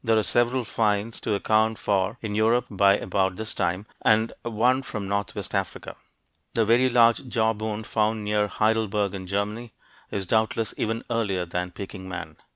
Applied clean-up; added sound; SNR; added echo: none; none; none; none.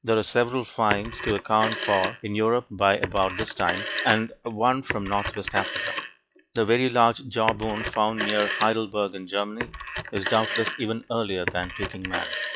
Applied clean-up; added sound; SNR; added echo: classical method log-MMSE.